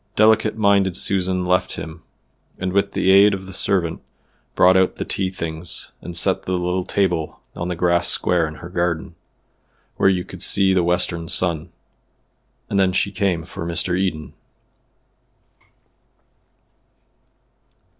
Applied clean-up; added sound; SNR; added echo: none; none; none; none.